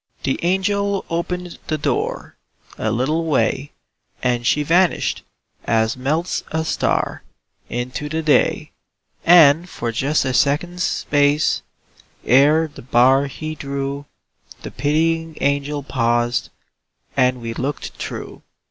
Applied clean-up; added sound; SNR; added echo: none; none; none; none.